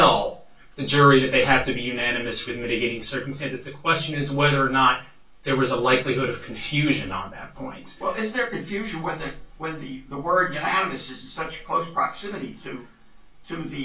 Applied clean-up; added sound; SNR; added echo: none; none; none; reverberation time 0.2 s.